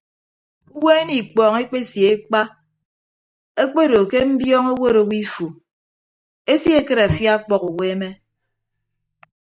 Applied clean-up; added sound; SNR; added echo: neural mask model DeepFilterNet 3.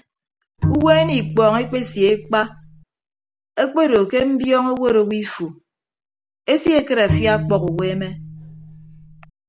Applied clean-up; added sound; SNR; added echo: none; Bowed string instrument; 6 dB; none.